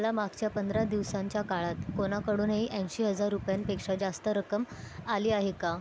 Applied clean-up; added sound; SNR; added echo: none; none; none; none.